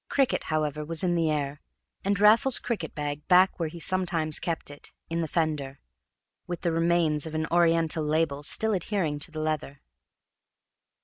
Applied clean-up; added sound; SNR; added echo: none; none; none; none.